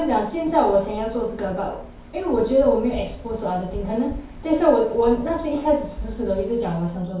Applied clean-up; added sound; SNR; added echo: none; Waves, surf; 15 dB; reverberation time 0.6 s.